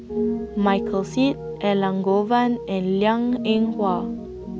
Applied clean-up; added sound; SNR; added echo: none; Piano; 7 dB; none.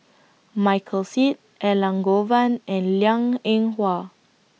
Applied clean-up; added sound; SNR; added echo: none; none; none; none.